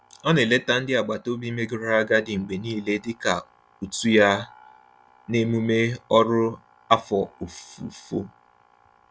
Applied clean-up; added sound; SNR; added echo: none; none; none; none.